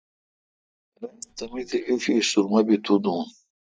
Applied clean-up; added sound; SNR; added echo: neural mask model DeepFilterNet 3.